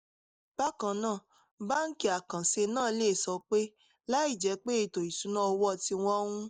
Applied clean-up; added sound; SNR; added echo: neural mask model Resemble Enhance denoiser.